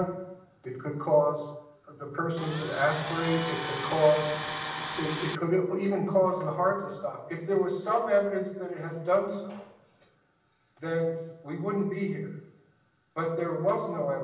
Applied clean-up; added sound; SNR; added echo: none; Tools; 6 dB; reverberation time 0.7 s.